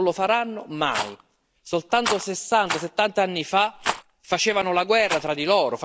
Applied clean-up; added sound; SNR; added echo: none; Rattle; 11 dB; none.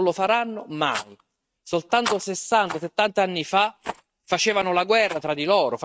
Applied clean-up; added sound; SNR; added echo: neural mask model RNNoise.